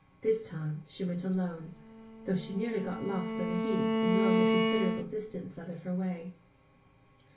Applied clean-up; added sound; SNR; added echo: none; Bowed string instrument; -3 dB; reverberation time 0.3 s.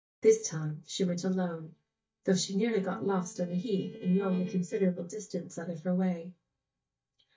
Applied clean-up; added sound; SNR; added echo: neural mask model DeepFilterNet 3.